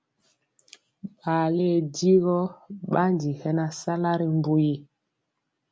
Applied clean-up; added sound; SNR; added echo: none; none; none; none.